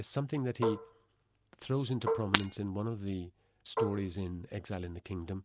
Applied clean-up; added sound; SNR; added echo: none; Marimba, xylophone + Shatter; 0 dB; none.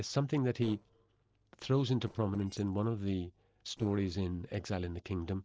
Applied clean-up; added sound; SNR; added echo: neural separator model SepFormer DNS4.